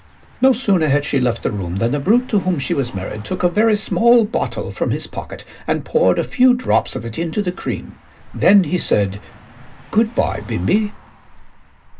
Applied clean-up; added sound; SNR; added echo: none; Car passing by; 20 dB; reverberation time 0.2 s.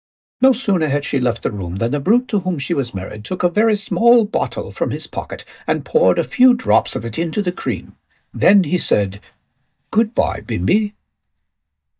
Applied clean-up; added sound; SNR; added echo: neural mask model DeepFilterNet 3.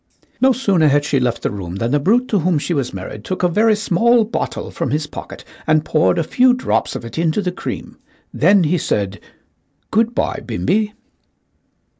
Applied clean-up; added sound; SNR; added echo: none; none; none; none.